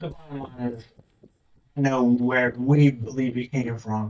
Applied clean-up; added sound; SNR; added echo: neural mask model DeepFilterNet 3.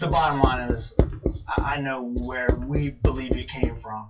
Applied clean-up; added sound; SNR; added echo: classical method WPE with log-MMSE.